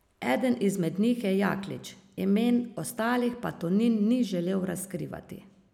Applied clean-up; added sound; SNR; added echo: none; none; none; none.